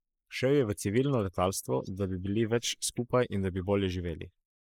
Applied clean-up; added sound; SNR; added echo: neural mask model Resemble Enhance denoiser.